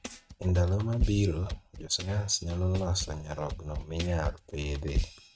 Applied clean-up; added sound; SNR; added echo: neural mask model RNNoise.